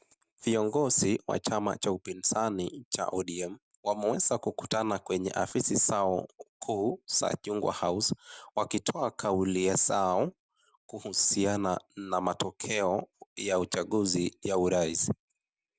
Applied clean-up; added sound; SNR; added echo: none; none; none; none.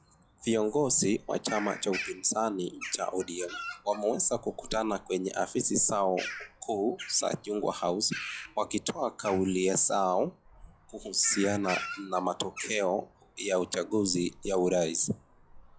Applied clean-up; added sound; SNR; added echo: classical method log-MMSE.